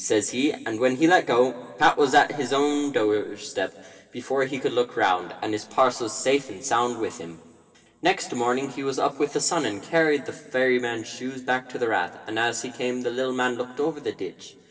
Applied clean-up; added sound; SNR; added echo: none; none; none; reverberation time 2.6 s.